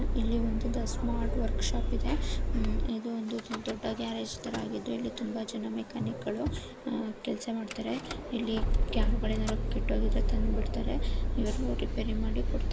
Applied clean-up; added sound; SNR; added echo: none; Idling / Engine starting / Door / Car; -4 dB; none.